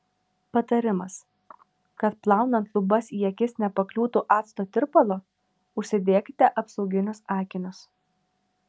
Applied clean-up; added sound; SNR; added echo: none; none; none; none.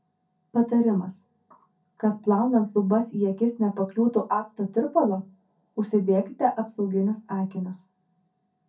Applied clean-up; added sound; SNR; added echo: none; none; none; reverberation time 0.3 s.